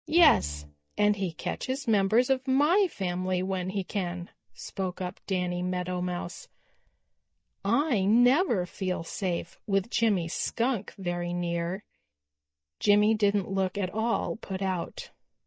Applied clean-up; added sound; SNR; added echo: neural mask model DeepFilterNet 3.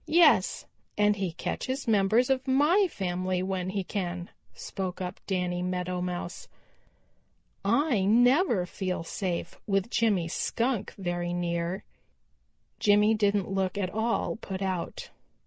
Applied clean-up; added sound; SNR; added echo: none; none; none; none.